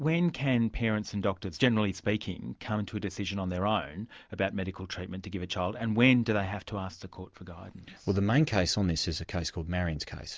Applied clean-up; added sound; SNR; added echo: none; none; none; none.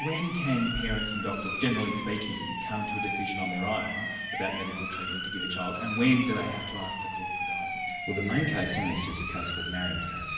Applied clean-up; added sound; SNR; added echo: none; Siren; 3 dB; reverberation time 1.2 s.